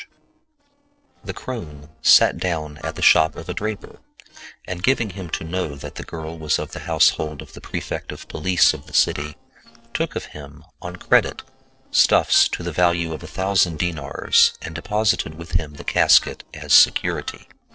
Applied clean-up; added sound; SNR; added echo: neural separator model SepFormer DNS4.